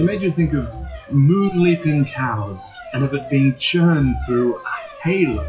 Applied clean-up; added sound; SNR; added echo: classical method WPE with log-MMSE.